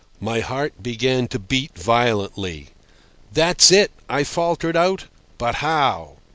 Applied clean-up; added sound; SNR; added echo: none; none; none; none.